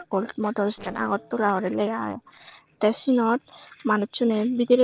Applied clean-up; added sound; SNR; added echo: neural separator model SepFormer DNS4.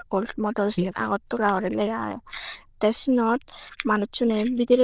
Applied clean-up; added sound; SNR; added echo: neural diffusion model UNIVERSE++.